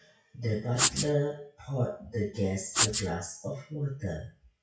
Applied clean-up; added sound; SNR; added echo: classical method WPE with log-MMSE.